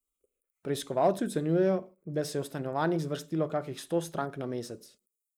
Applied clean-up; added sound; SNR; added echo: neural mask model Resemble Enhance denoiser.